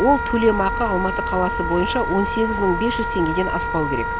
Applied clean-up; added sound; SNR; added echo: none; Wind instrument, woodwind instrument; 4 dB; none.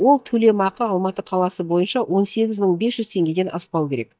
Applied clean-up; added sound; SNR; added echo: neural mask model DeepFilterNet 3.